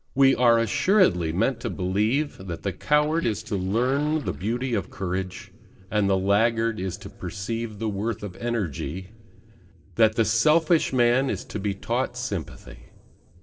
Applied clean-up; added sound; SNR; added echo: neural separator model SepFormer DNS4.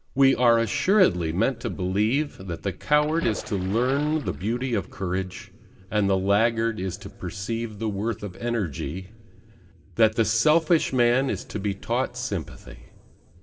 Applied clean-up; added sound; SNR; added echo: none; Splash, splatter; 14 dB; reverberation time 1.7 s.